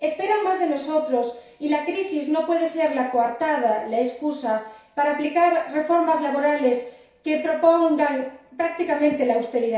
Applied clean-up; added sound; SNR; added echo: none; none; none; reverberation time 0.6 s.